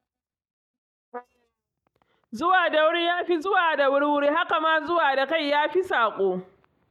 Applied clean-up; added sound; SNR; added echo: neural mask model DeepFilterNet 3.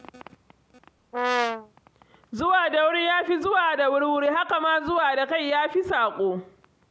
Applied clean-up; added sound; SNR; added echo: none; Brass instrument; 3 dB; none.